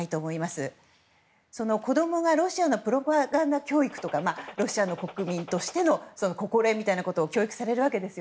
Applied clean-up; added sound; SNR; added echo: none; Gunshot, gunfire; 17 dB; none.